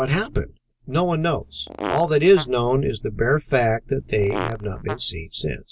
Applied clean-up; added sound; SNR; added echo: none; Fart; 11 dB; none.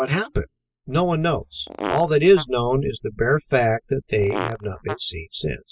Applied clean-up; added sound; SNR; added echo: classical method spectral subtraction.